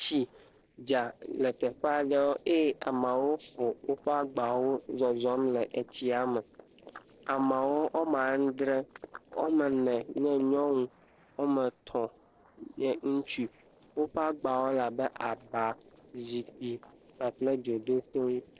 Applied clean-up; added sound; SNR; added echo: neural separator model SepFormer DNS4.